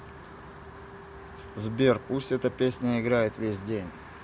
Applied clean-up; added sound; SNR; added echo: none; none; none; none.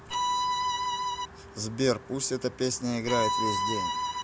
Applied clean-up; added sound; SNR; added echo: none; Bowed string instrument; -3 dB; none.